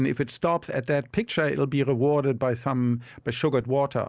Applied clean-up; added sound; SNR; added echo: none; none; none; none.